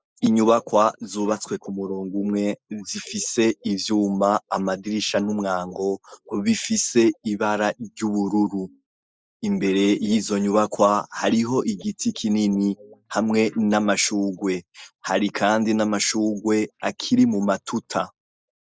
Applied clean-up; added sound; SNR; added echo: neural mask model Resemble Enhance denoiser.